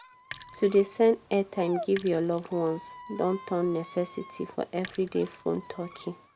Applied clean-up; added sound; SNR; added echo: none; Sink (filling or washing) + Squeak; 16 dB; none.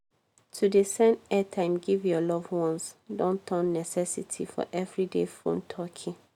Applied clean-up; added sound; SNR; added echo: none; none; none; none.